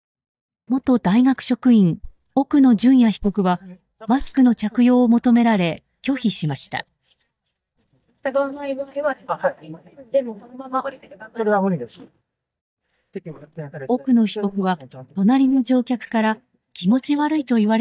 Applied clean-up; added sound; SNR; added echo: neural mask model DeepFilterNet 3.